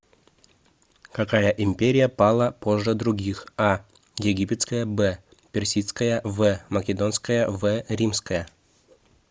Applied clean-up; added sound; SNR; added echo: none; none; none; none.